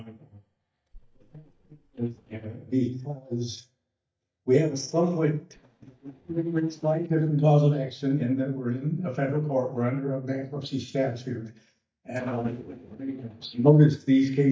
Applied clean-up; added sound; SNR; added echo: neural mask model DeepFilterNet 3.